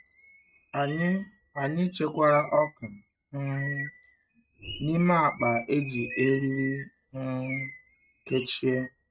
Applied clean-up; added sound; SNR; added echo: neural mask model RNNoise.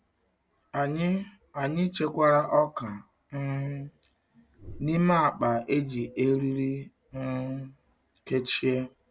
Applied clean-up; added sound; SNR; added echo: none; none; none; none.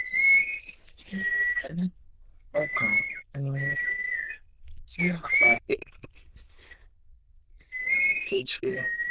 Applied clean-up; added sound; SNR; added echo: neural diffusion model UNIVERSE++.